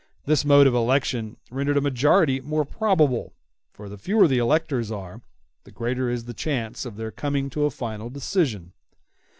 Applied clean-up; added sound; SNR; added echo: none; none; none; none.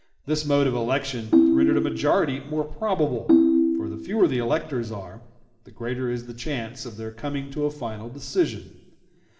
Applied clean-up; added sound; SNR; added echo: none; Ringtone; -4 dB; reverberation time 1.1 s.